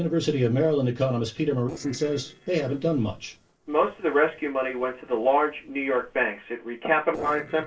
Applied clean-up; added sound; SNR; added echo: neural separator model SepFormer DNS4.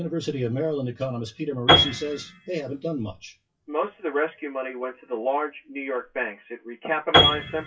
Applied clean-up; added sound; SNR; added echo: classical method WPE with log-MMSE.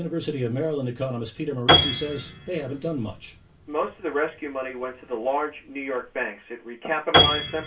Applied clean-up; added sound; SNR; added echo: none; Piano; -1 dB; reverberation time 0.2 s.